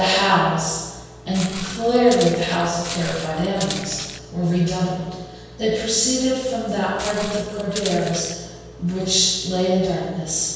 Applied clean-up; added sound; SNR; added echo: none; Walk, footsteps; 11 dB; reverberation time 1.2 s.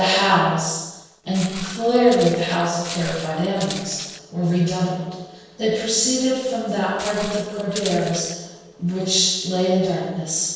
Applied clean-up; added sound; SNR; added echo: neural separator model SepFormer DNS4.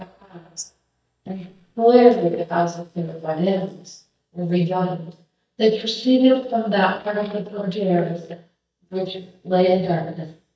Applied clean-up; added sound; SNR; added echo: neural mask model DeepFilterNet 3.